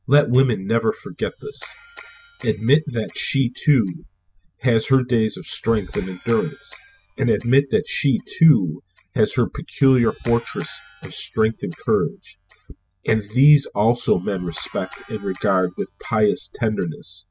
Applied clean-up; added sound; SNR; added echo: classical method spectral subtraction.